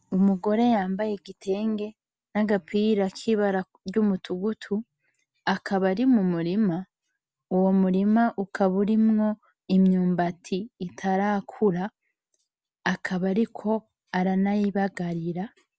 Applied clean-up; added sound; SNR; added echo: none; none; none; none.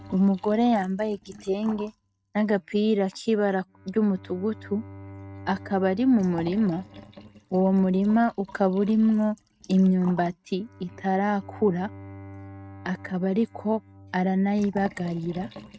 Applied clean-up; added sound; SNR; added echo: neural mask model RNNoise.